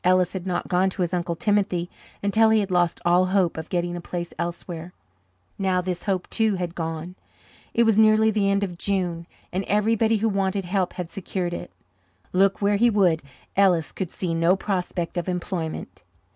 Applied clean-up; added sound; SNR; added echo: none; none; none; none.